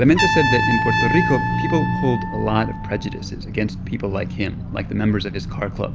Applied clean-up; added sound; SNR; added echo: none; Trumpet; 5 dB; none.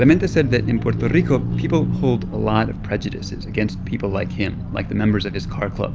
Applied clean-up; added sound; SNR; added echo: none; none; none; none.